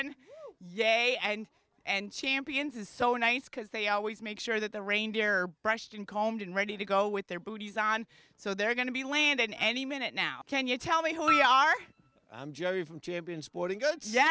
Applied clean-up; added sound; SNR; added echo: none; Piano; 4 dB; none.